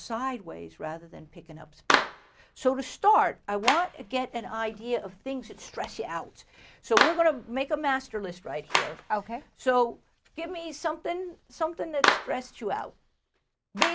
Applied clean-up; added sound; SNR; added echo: none; Clapping; 3 dB; none.